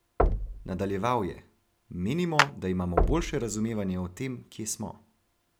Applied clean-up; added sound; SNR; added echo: none; Knock + Clapping; 0 dB; none.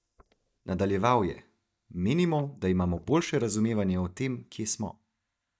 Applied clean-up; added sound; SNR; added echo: neural mask model DeepFilterNet 3.